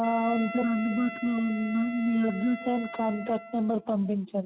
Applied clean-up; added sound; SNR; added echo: none; Wind instrument, woodwind instrument; 13 dB; none.